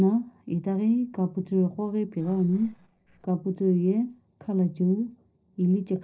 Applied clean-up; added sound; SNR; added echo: neural separator model SepFormer DNS4.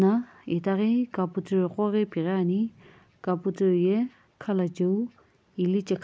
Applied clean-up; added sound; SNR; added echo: none; none; none; none.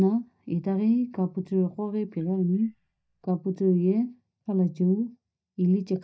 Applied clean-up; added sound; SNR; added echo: neural mask model DeepFilterNet 3.